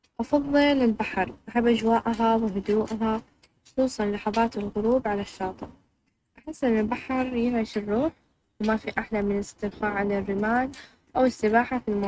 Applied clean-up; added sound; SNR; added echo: neural mask model RNNoise.